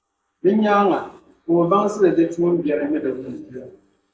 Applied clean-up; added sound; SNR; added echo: neural mask model Resemble Enhance denoiser.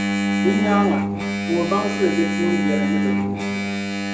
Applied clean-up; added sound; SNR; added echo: none; Engine; -3 dB; none.